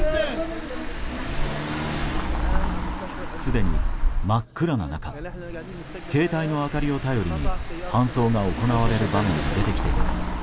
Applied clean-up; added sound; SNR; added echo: none; Engine / Car; -1 dB; none.